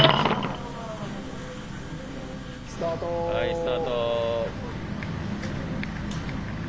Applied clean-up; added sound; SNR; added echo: none; Coin (dropping); 2 dB; none.